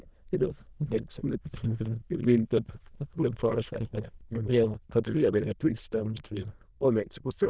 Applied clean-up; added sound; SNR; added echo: neural diffusion model UNIVERSE++.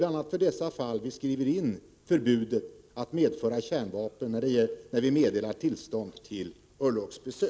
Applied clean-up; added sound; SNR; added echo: none; none; none; none.